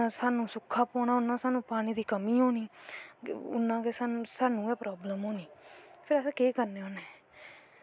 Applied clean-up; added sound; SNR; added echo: none; none; none; none.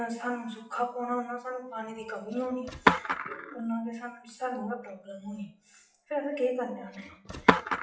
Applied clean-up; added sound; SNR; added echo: classical method WPE with log-MMSE.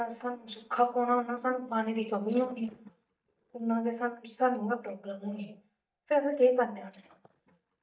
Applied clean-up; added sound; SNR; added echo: neural mask model DeepFilterNet 3.